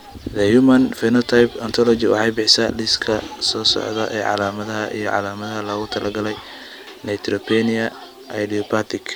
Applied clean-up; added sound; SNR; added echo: none; none; none; none.